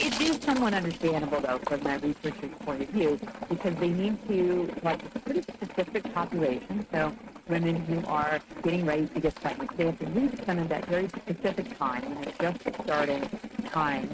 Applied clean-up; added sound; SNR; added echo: neural mask model RNNoise.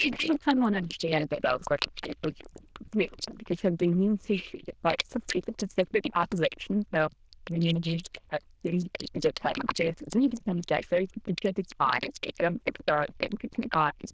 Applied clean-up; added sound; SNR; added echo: neural diffusion model UNIVERSE++.